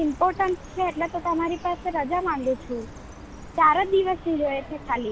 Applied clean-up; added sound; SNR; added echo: none; Chirp, tweet; 16 dB; none.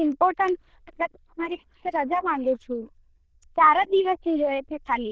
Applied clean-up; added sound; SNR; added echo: neural diffusion model UNIVERSE++.